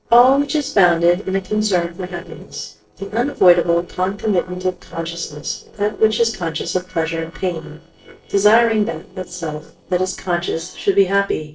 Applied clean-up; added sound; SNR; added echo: neural separator model SepFormer DNS4.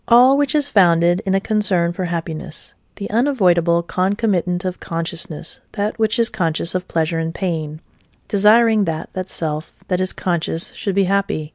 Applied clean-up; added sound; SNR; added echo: none; none; none; none.